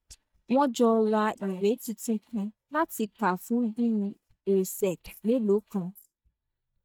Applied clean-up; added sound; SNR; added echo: neural mask model DeepFilterNet 3.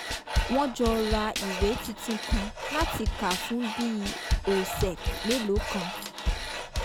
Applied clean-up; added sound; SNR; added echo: none; Drum kit + Tools; 0 dB; none.